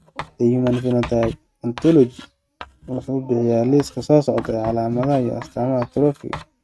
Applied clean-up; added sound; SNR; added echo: neural mask model RNNoise.